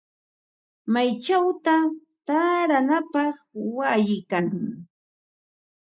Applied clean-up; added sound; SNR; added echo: neural mask model Resemble Enhance denoiser.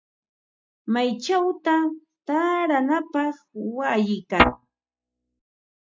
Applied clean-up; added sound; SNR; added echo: neural mask model RNNoise.